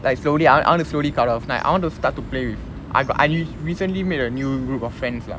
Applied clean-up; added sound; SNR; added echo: none; none; none; none.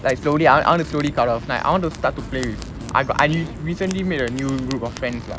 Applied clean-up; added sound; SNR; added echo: none; Fire + Fart; 19 dB; none.